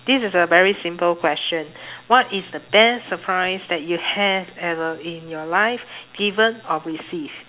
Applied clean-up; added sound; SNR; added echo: none; none; none; none.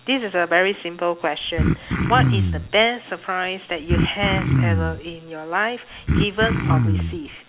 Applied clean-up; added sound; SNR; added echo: none; Cough; -3 dB; none.